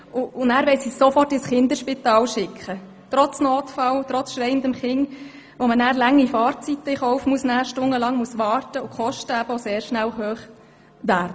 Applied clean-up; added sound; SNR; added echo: none; none; none; none.